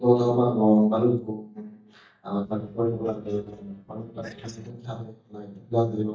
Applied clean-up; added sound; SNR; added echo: neural mask model DeepFilterNet 3.